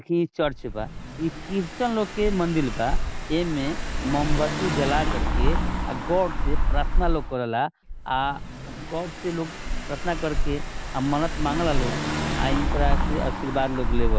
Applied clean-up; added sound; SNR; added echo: none; Engine / Car; -2 dB; none.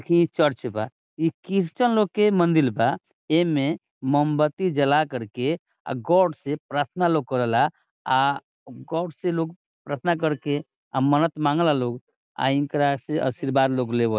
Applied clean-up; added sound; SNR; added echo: none; none; none; none.